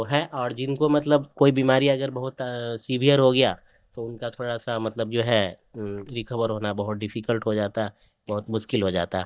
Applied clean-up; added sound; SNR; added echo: neural mask model DeepFilterNet 3.